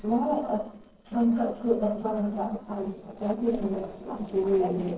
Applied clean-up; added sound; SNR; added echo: neural separator model SepFormer DNS4.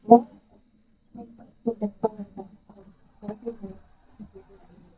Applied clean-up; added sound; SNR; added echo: neural mask model DeepFilterNet 3.